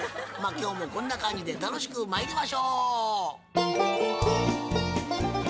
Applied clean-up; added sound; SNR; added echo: none; none; none; none.